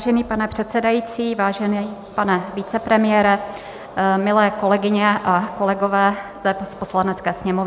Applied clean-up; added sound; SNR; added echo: none; none; none; none.